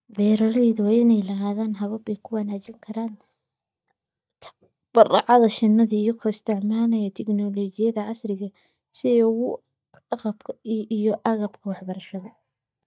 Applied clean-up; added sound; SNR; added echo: neural mask model DeepFilterNet 3.